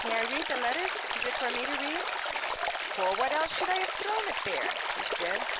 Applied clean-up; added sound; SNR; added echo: none; Stream; -1 dB; none.